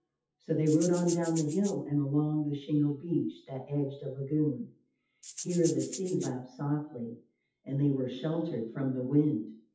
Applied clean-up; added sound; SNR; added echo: classical method WPE with log-MMSE.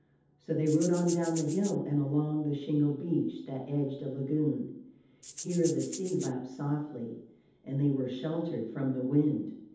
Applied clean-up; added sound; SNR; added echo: none; Rattle (instrument); 13 dB; reverberation time 0.8 s.